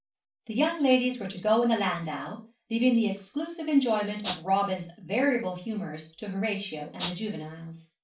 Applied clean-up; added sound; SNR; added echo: none; Rattle (instrument); 3 dB; reverberation time 0.3 s.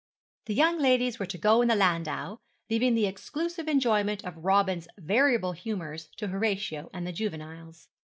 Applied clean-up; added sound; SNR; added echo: none; none; none; none.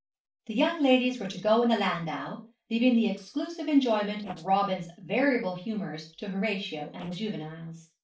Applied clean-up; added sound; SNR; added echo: neural separator model SepFormer DNS4.